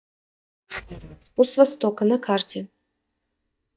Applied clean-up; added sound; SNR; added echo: neural mask model DeepFilterNet 3.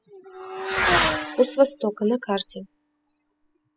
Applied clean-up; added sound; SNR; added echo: classical method spectral subtraction.